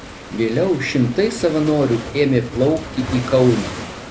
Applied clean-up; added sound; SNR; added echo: none; Waves, surf; 12 dB; none.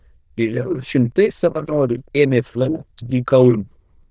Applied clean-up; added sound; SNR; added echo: neural diffusion model UNIVERSE++.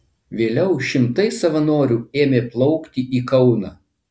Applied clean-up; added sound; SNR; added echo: none; none; none; none.